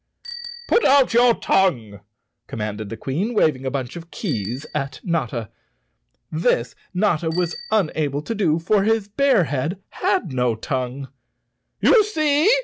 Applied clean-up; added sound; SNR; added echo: none; Bicycle bell; 20 dB; none.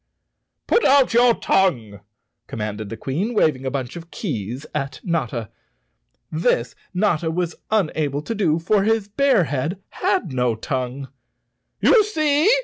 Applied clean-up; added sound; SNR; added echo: none; none; none; none.